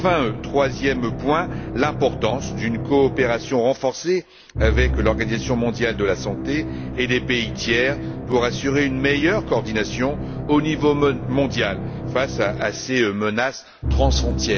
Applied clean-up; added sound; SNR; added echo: none; Musical instrument; 5 dB; none.